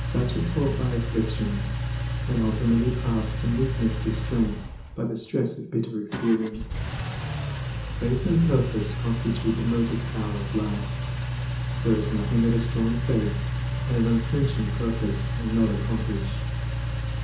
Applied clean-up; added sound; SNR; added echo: none; Engine; 1 dB; reverberation time 0.6 s.